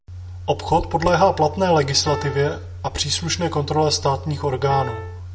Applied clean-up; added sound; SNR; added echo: none; Piano; 10 dB; none.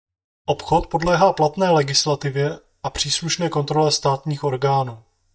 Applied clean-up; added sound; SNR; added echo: neural mask model DeepFilterNet 3.